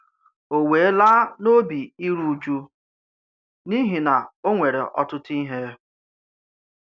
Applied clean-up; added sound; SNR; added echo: none; none; none; none.